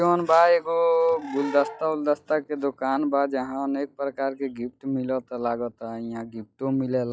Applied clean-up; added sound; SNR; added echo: classical method log-MMSE.